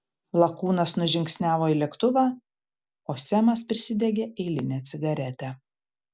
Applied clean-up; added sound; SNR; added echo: none; none; none; none.